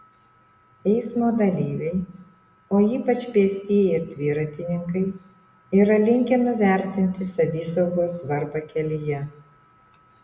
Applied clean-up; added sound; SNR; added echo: none; none; none; none.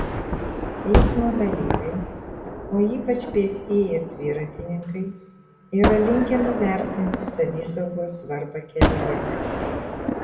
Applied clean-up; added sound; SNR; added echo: none; Gunshot, gunfire; 1 dB; reverberation time 1.6 s.